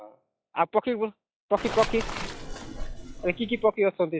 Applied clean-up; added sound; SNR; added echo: classical method log-MMSE.